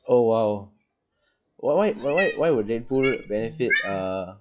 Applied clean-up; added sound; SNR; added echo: classical method log-MMSE.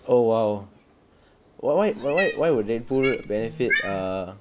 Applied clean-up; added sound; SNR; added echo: none; Cat; 7 dB; none.